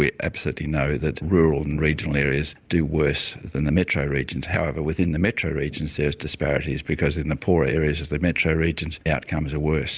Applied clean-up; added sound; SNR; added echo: none; none; none; none.